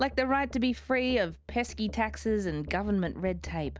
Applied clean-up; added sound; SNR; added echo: none; none; none; none.